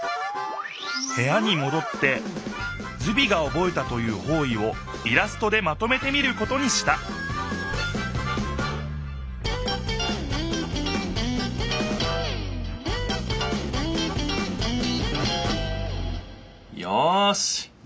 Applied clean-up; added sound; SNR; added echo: none; none; none; none.